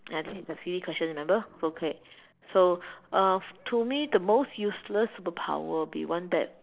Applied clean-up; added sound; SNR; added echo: neural separator model SepFormer DNS4.